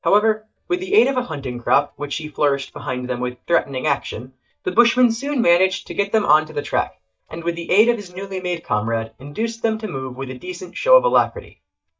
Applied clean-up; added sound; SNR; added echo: neural mask model DeepFilterNet 3.